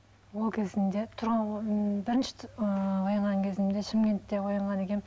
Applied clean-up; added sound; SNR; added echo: none; none; none; none.